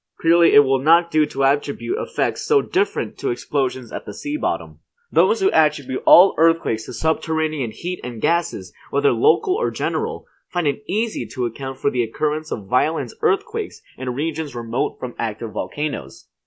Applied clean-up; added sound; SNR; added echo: none; none; none; none.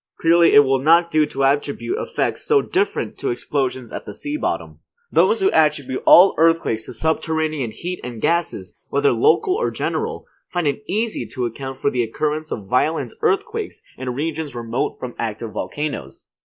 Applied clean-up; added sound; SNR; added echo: neural mask model Resemble Enhance denoiser.